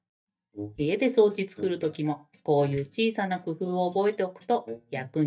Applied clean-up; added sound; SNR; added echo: neural mask model DeepFilterNet 3.